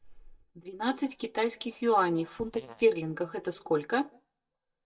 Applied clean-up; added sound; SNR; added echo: neural mask model DeepFilterNet 3.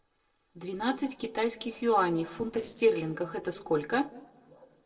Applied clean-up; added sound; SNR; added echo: neural separator model SepFormer DNS4.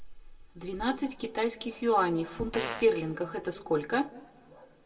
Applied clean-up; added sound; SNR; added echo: none; Fart; 7 dB; reverberation time 1.6 s.